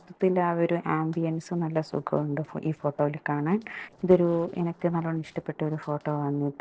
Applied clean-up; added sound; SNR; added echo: neural separator model SepFormer DNS4.